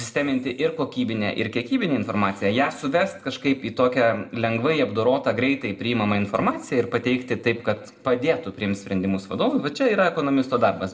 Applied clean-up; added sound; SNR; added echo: none; none; none; reverberation time 1.0 s.